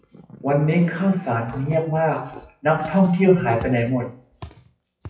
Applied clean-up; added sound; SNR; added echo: classical method WPE with log-MMSE.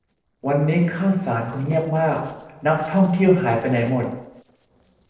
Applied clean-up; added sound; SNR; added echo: neural separator model SepFormer DNS4.